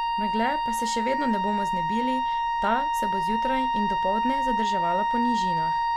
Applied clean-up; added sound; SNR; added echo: none; Wind instrument, woodwind instrument; -5 dB; none.